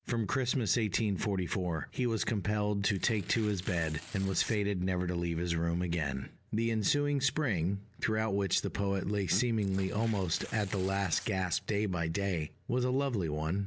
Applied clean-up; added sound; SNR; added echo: none; Tearing; 18 dB; none.